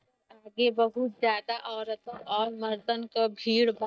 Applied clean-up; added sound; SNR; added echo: neural mask model DeepFilterNet 3.